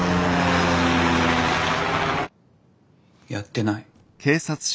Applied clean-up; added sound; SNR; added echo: none; none; none; none.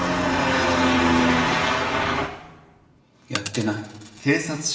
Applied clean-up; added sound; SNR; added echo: none; Coin (dropping); 19 dB; reverberation time 1.2 s.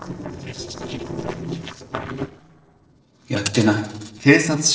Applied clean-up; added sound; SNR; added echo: neural separator model SepFormer DNS4.